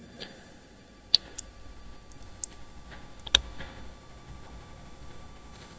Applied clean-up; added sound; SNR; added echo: neural mask model DeepFilterNet 3.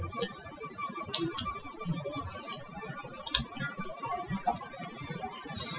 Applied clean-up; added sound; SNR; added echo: classical method Wiener filter.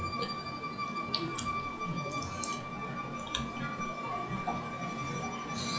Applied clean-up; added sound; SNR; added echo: classical method log-MMSE.